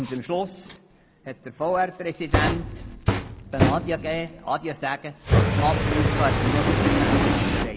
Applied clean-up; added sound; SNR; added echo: none; Fire; -4 dB; none.